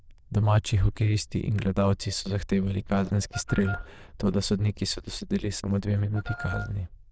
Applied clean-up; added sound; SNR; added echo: neural diffusion model UNIVERSE++.